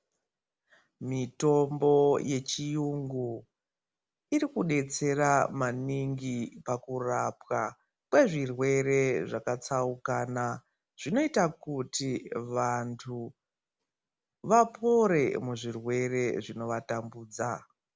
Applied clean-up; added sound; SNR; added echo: none; none; none; none.